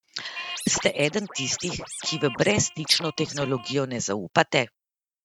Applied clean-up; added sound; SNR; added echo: neural mask model RNNoise.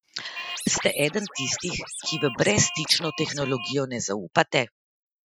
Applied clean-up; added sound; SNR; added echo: classical method Wiener filter.